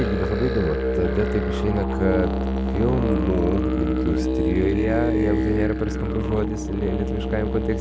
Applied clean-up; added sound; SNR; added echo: none; Musical instrument; -2 dB; none.